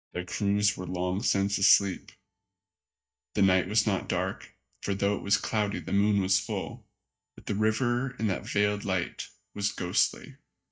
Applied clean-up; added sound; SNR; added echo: neural mask model DeepFilterNet 3.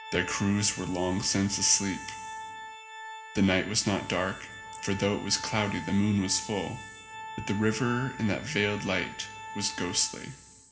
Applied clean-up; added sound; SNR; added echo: none; Organ; 13 dB; reverberation time 2.8 s.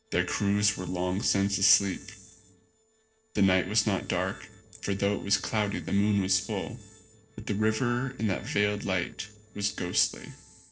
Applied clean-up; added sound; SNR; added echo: neural separator model SepFormer DNS4.